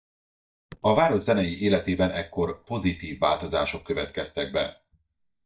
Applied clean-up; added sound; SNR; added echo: neural mask model DeepFilterNet 3.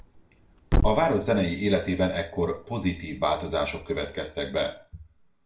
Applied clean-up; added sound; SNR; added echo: none; Thump, thud; 5 dB; reverberation time 0.4 s.